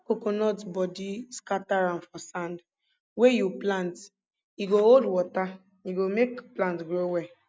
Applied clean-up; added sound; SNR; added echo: none; none; none; none.